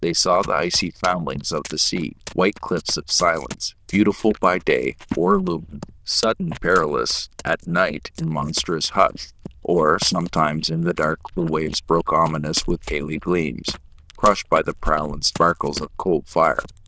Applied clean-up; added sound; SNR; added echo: neural diffusion model UNIVERSE++.